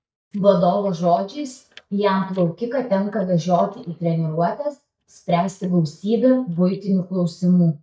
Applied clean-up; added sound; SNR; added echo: neural mask model DeepFilterNet 3.